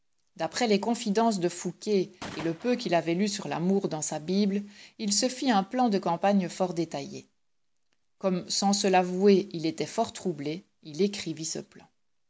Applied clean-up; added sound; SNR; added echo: none; Gunshot, gunfire; 15 dB; none.